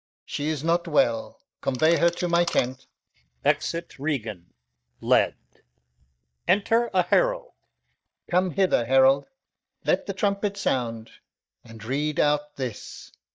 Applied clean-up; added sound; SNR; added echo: neural mask model DeepFilterNet 3.